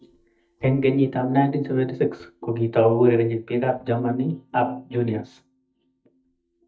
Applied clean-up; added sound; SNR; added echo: neural mask model DeepFilterNet 3.